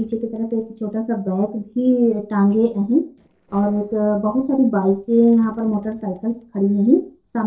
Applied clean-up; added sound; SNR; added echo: neural separator model SepFormer DNS4.